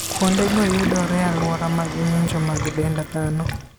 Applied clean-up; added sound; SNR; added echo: none; Sink (filling or washing); 5 dB; none.